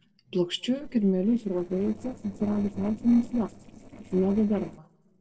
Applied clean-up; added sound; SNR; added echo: neural separator model SepFormer DNS4.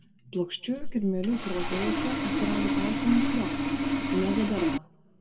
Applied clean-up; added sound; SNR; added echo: none; Sawing; -1 dB; reverberation time 1.8 s.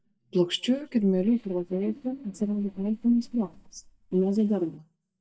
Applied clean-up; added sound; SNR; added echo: neural mask model DeepFilterNet 3.